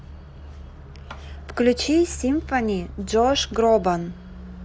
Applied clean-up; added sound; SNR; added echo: none; none; none; none.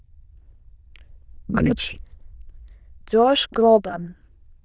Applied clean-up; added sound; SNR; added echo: neural diffusion model UNIVERSE++.